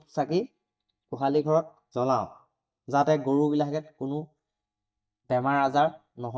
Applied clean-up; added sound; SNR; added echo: neural mask model DeepFilterNet 3.